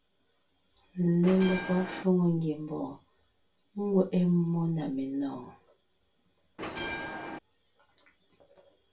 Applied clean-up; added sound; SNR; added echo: none; Bell; 6 dB; reverberation time 0.2 s.